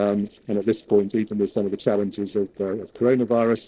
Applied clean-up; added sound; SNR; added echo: neural separator model SepFormer DNS4.